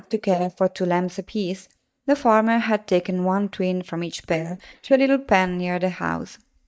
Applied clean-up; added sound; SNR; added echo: neural mask model DeepFilterNet 3.